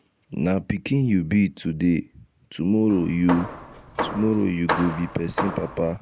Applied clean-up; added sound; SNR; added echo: none; Hammer; 7 dB; none.